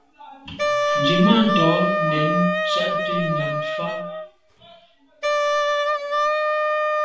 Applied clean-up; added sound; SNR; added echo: none; Wind instrument, woodwind instrument; -3 dB; reverberation time 0.5 s.